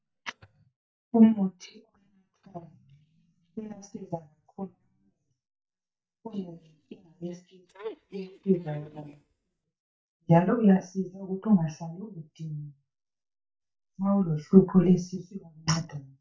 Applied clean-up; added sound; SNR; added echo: neural mask model DeepFilterNet 3.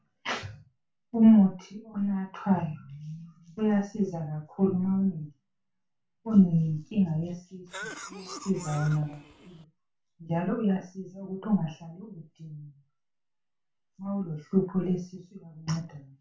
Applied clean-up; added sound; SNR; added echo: none; Cough; 13 dB; reverberation time 0.2 s.